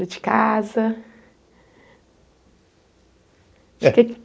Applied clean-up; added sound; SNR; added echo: none; none; none; none.